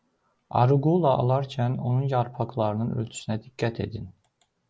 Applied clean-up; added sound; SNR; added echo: none; none; none; none.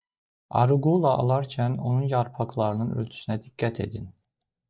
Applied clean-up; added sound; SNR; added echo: neural mask model DeepFilterNet 3.